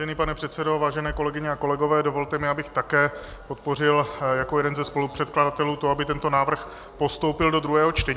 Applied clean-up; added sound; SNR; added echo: none; none; none; none.